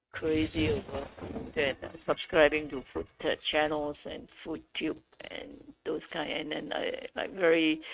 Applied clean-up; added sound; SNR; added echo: neural mask model RNNoise.